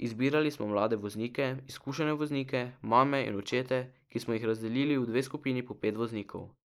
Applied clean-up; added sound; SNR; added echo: neural mask model Resemble Enhance denoiser.